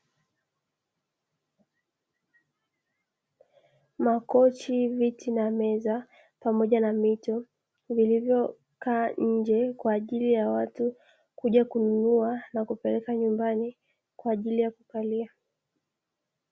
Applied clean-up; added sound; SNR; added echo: none; none; none; none.